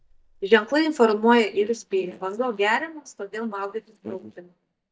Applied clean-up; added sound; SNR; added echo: neural mask model DeepFilterNet 3.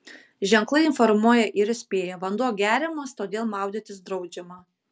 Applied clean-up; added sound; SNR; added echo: none; none; none; none.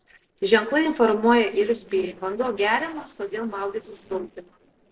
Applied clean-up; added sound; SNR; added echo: neural separator model SepFormer DNS4.